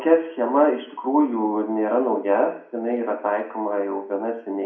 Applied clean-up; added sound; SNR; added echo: none; none; none; reverberation time 0.4 s.